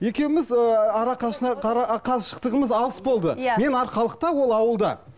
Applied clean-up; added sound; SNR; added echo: none; none; none; none.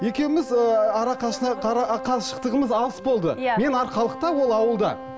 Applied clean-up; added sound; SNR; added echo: none; Wind instrument, woodwind instrument + Wind instrument, woodwind instrument; 13 dB; none.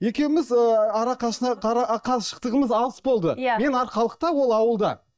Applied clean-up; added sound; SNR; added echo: neural mask model DeepFilterNet 3.